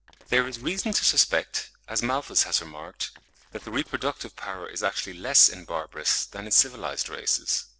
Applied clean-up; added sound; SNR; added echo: neural separator model SepFormer DNS4.